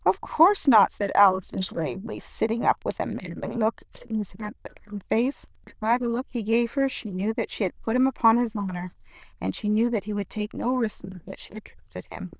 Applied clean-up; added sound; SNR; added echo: neural diffusion model UNIVERSE++.